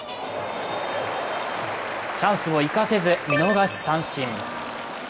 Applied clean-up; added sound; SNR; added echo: none; none; none; none.